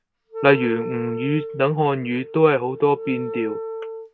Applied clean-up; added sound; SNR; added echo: none; Wind instrument, woodwind instrument; 10 dB; none.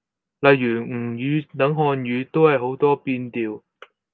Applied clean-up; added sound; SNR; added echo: none; none; none; none.